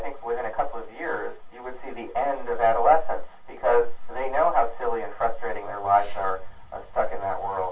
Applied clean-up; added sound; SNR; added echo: none; none; none; reverberation time 0.2 s.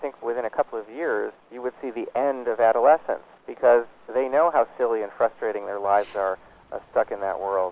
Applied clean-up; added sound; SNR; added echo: none; none; none; none.